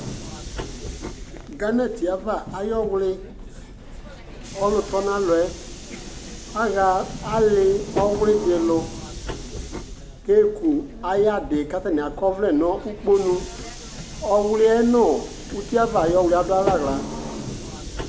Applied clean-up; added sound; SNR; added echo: none; Subway, metro, underground; 11 dB; none.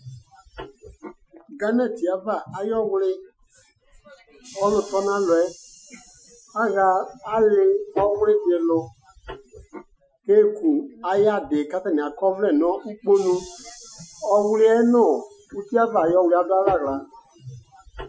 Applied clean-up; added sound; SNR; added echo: classical method Wiener filter.